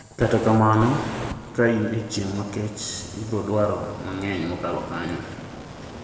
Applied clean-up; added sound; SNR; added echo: none; Fire; 13 dB; reverberation time 2.0 s.